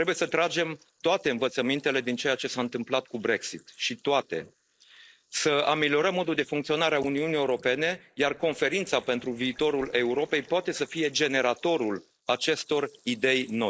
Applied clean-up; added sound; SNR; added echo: neural mask model Resemble Enhance denoiser.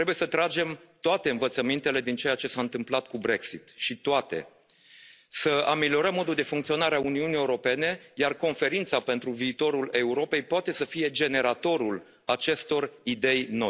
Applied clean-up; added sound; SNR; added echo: none; none; none; none.